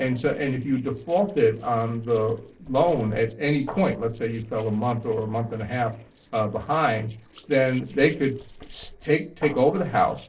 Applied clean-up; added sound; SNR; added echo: neural separator model SepFormer DNS4.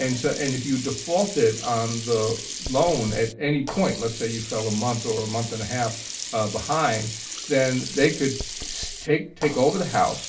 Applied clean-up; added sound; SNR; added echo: none; Sink (filling or washing); 9 dB; reverberation time 0.3 s.